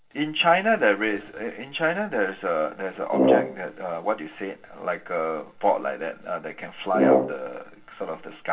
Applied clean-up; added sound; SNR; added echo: none; Brass instrument; -3 dB; reverberation time 0.2 s.